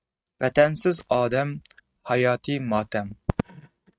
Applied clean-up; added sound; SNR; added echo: neural mask model RNNoise.